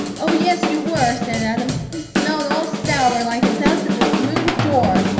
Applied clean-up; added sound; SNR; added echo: none; Drum / Drum kit; -1 dB; reverberation time 0.9 s.